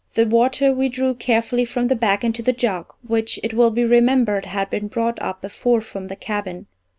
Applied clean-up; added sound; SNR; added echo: none; none; none; none.